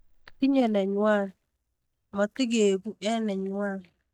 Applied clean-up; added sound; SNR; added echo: neural mask model DeepFilterNet 3.